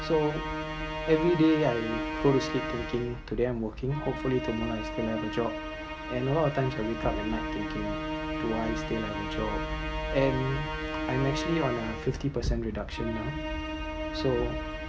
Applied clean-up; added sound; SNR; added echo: none; Musical instrument; 5 dB; none.